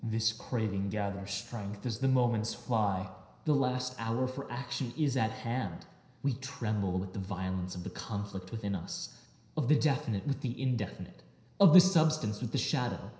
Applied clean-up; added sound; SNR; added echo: none; none; none; reverberation time 0.9 s.